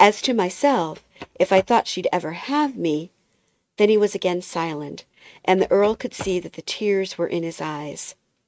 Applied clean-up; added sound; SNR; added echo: neural mask model RNNoise.